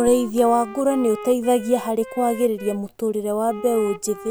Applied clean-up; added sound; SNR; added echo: none; Wind instrument, woodwind instrument; 16 dB; none.